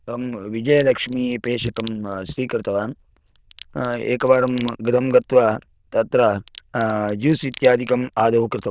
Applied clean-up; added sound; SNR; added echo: neural diffusion model UNIVERSE++.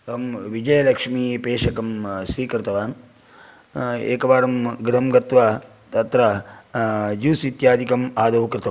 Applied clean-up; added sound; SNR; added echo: none; none; none; none.